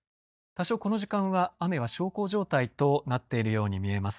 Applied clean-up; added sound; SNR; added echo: neural mask model DeepFilterNet 3.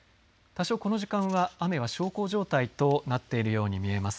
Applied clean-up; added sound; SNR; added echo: none; none; none; none.